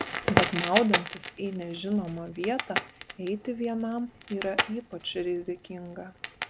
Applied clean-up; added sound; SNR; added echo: none; Crackle; 1 dB; none.